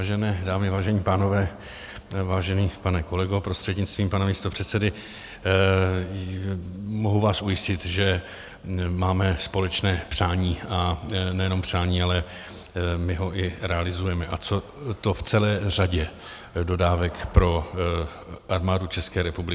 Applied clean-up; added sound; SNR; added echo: none; none; none; none.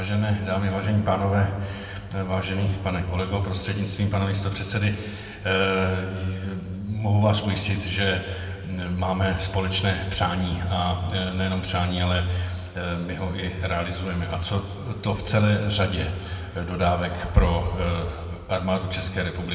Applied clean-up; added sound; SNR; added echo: none; none; none; reverberation time 1.9 s.